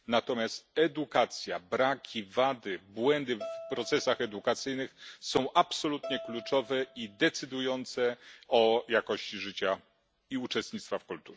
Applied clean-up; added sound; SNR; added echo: none; Bowed string instrument; 15 dB; none.